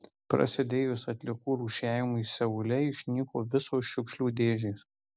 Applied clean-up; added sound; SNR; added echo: none; none; none; none.